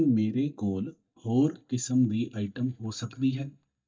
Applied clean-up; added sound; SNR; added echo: neural mask model DeepFilterNet 3.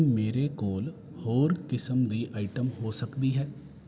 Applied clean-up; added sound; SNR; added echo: none; none; none; none.